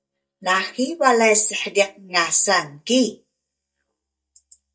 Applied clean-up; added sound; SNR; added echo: neural mask model DeepFilterNet 3.